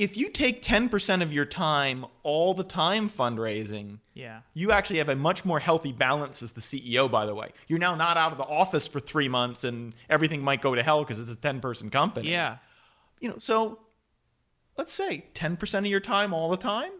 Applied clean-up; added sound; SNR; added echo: none; none; none; none.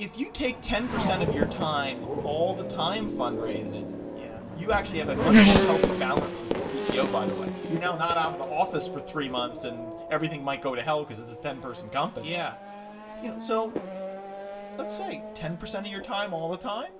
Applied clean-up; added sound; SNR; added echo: none; Race car, auto racing / Accelerating, revving, vroom; -2 dB; reverberation time 0.2 s.